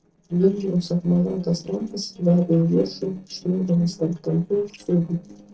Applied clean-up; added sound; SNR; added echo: neural separator model SepFormer DNS4.